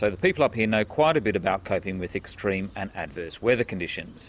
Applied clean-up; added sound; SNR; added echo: none; none; none; none.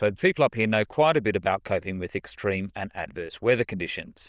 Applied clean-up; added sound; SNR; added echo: neural diffusion model UNIVERSE++.